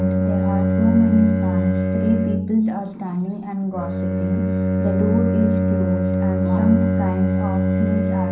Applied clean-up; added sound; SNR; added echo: none; Bowed string instrument; -3 dB; reverberation time 0.6 s.